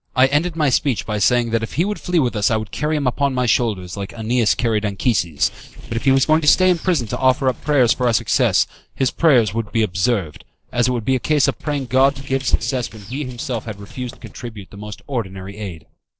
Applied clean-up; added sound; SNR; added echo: neural separator model SepFormer DNS4.